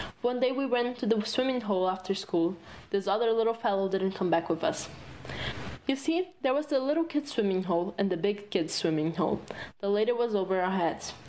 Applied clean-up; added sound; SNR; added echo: none; none; none; none.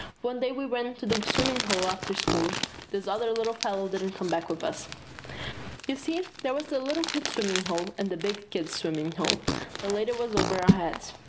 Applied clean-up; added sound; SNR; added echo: none; Fart + Crumpling, crinkling; 2 dB; none.